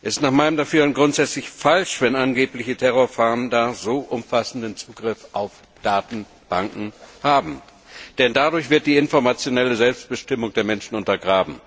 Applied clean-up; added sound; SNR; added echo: none; none; none; none.